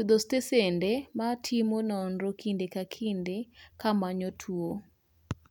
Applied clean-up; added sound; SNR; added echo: none; none; none; none.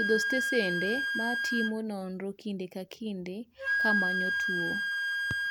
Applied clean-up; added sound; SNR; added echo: none; Wind instrument, woodwind instrument; -2 dB; none.